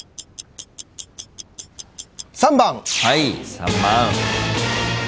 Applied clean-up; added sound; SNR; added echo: none; none; none; none.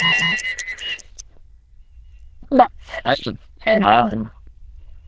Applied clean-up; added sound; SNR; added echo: neural diffusion model UNIVERSE++.